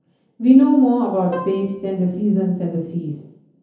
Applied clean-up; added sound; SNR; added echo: none; Plucked string instrument; 16 dB; reverberation time 0.7 s.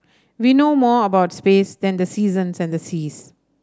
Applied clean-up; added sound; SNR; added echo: none; none; none; none.